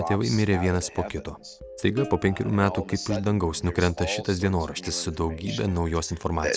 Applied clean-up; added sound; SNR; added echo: none; Plucked string instrument; 19 dB; none.